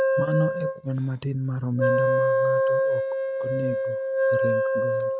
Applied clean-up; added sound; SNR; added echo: neural mask model RNNoise.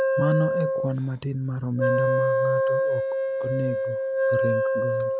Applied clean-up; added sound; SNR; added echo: none; Wind instrument, woodwind instrument; -5 dB; none.